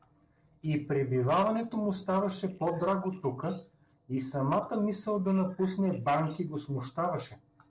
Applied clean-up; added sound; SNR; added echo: neural separator model SepFormer DNS4.